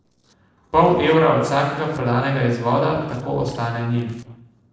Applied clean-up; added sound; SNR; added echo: neural separator model SepFormer DNS4.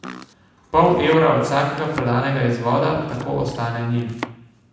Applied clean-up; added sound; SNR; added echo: none; Domestic sounds, home sounds; 17 dB; reverberation time 1.0 s.